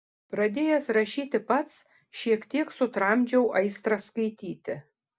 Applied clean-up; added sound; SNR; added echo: none; none; none; none.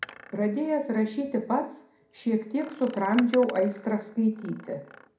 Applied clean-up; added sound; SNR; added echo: none; Door; 18 dB; reverberation time 0.4 s.